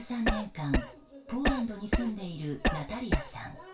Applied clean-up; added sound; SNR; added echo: none; Cough; -3 dB; reverberation time 0.2 s.